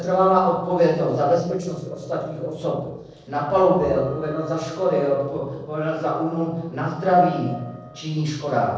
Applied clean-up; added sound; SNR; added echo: neural separator model SepFormer DNS4.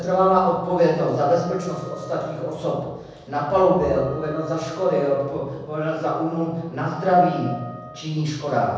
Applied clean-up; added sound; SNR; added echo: none; Wind instrument, woodwind instrument; 20 dB; reverberation time 1.1 s.